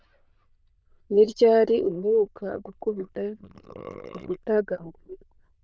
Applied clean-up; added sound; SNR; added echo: neural diffusion model UNIVERSE++.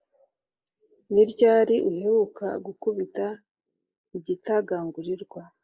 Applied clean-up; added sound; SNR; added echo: neural mask model Resemble Enhance denoiser.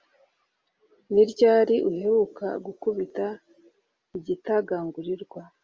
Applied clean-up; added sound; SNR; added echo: none; none; none; none.